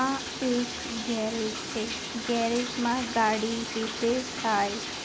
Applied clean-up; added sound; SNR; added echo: none; Bathtub (filling or washing); 6 dB; none.